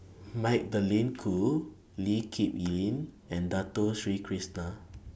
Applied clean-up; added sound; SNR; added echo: none; none; none; none.